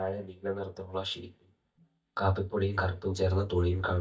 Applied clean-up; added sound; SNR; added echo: neural mask model DeepFilterNet 3.